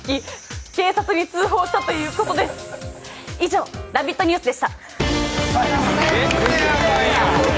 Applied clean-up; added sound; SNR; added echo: none; none; none; none.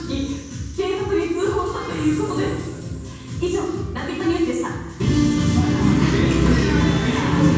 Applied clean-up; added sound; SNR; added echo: none; none; none; reverberation time 1.2 s.